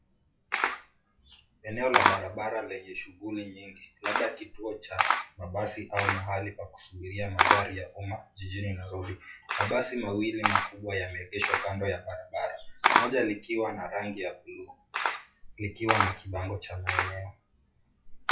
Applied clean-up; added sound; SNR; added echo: classical method WPE with log-MMSE.